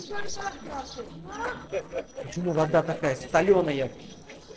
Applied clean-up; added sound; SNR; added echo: neural separator model SepFormer DNS4.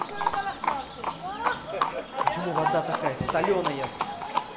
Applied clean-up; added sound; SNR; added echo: none; Livestock, farm animals, working animals; -3 dB; reverberation time 0.6 s.